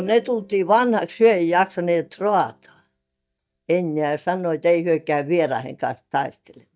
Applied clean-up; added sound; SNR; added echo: neural mask model DeepFilterNet 3.